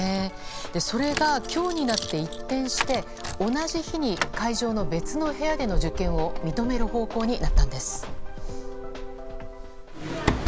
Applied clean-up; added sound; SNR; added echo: none; Keys jangling; 1 dB; none.